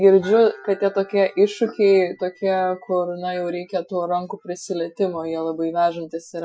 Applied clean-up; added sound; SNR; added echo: classical method Wiener filter.